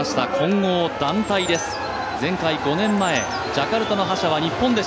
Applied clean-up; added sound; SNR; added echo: none; Bird + Trumpet; 13 dB; none.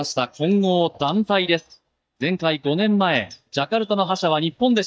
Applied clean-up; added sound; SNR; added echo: neural mask model DeepFilterNet 3.